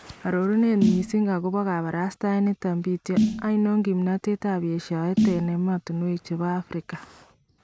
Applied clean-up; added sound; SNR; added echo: none; Snare drum; 5 dB; none.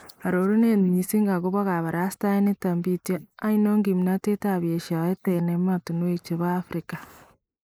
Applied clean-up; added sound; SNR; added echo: neural mask model Resemble Enhance denoiser.